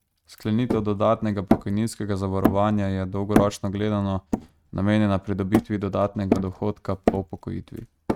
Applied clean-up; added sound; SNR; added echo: neural mask model RNNoise.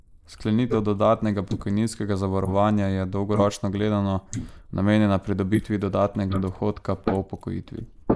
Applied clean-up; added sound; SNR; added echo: neural mask model Resemble Enhance denoiser.